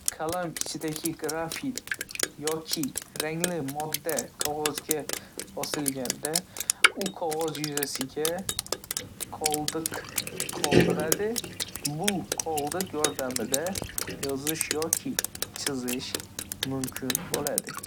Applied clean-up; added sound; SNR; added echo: none; Drip; -2 dB; none.